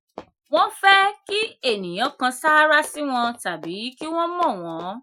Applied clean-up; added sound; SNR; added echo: classical method Wiener filter.